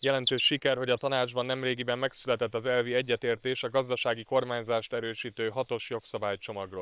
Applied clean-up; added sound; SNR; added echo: neural separator model SepFormer WHAM!.